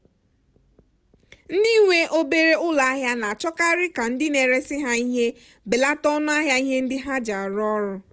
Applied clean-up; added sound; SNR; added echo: none; none; none; none.